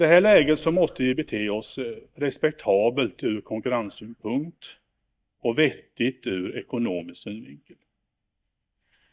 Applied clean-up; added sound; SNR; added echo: neural mask model DeepFilterNet 3.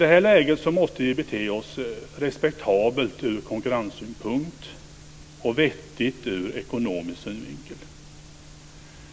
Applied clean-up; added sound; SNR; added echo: none; none; none; none.